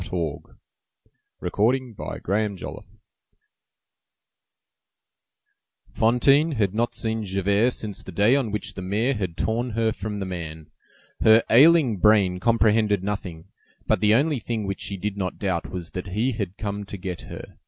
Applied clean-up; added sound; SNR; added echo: none; none; none; none.